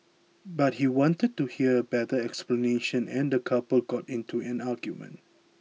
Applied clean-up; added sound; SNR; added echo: none; none; none; none.